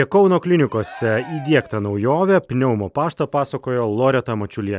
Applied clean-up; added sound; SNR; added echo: none; Cheering; 19 dB; none.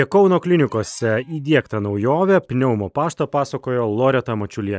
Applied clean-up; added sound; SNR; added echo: neural mask model DeepFilterNet 3.